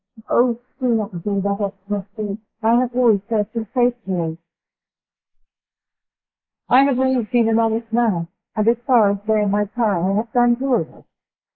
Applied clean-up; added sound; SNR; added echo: neural mask model Resemble Enhance denoiser.